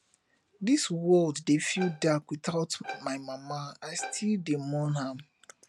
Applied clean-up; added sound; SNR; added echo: none; Bowed string instrument; 16 dB; none.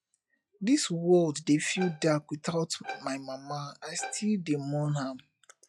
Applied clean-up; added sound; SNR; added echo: classical method log-MMSE.